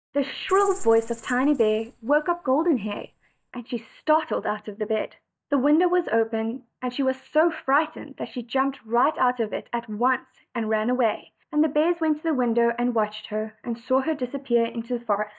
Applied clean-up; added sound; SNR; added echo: neural mask model DeepFilterNet 3.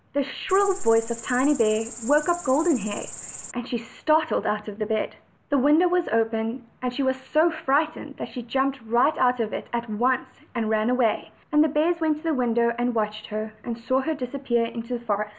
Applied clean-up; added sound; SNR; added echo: none; Cricket; 10 dB; none.